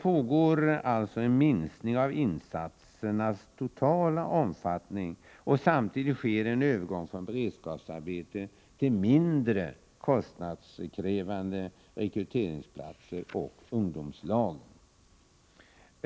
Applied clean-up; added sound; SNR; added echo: none; none; none; none.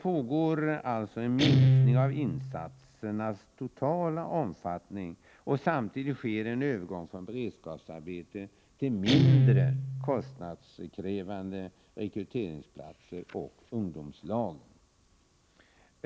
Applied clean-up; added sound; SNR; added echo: none; Guitar; -1 dB; none.